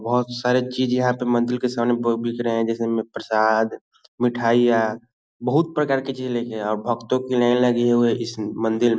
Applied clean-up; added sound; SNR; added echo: none; none; none; none.